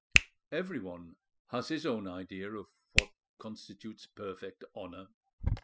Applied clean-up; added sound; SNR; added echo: classical method spectral subtraction.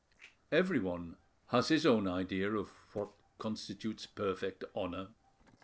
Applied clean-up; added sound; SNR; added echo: neural separator model SepFormer DNS4.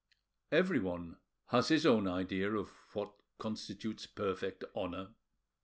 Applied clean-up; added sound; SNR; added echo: none; none; none; none.